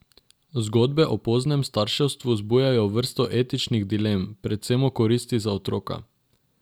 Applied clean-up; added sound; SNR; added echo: none; none; none; none.